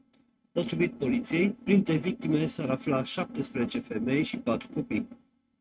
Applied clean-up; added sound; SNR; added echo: neural mask model RNNoise.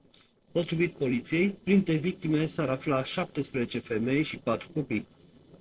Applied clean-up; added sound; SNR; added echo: neural separator model SepFormer DNS4.